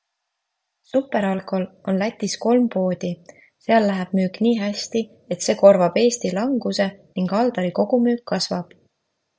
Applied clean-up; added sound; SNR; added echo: none; none; none; none.